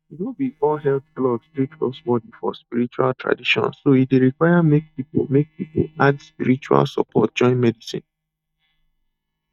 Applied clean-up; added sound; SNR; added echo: neural mask model DeepFilterNet 3.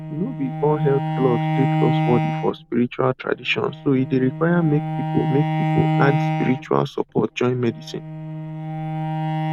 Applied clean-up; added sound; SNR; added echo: none; Bowed string instrument; 2 dB; none.